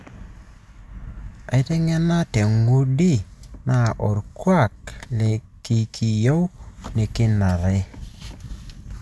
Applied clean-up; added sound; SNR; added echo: none; none; none; none.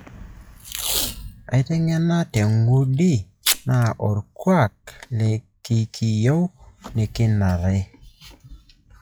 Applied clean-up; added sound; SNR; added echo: classical method log-MMSE.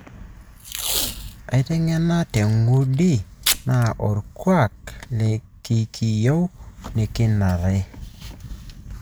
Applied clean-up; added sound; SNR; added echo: none; Packing tape, duct tape; 8 dB; none.